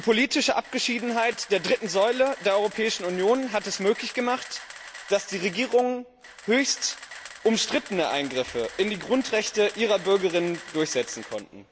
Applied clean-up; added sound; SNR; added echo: none; Camera; 17 dB; none.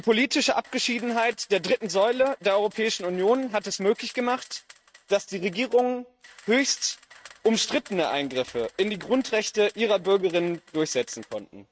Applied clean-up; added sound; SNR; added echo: neural mask model RNNoise.